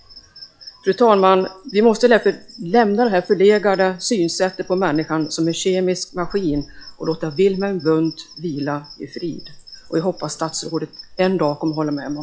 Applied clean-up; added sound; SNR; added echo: classical method log-MMSE.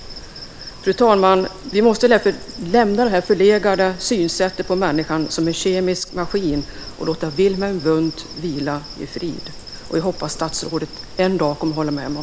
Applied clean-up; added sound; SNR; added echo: none; Insect; 15 dB; none.